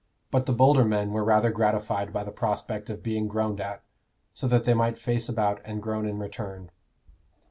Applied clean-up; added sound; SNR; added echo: none; none; none; none.